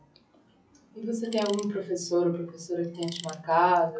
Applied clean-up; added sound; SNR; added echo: classical method log-MMSE.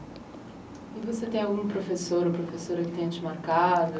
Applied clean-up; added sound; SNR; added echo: none; none; none; none.